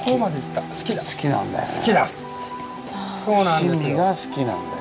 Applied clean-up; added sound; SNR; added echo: none; none; none; none.